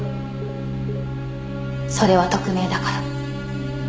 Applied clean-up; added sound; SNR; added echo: none; Organ; 3 dB; none.